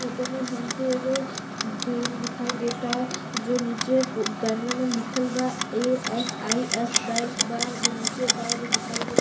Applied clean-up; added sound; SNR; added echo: none; Clock; 1 dB; reverberation time 0.3 s.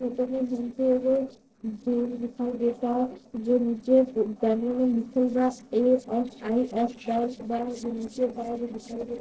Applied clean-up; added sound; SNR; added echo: neural separator model SepFormer DNS4.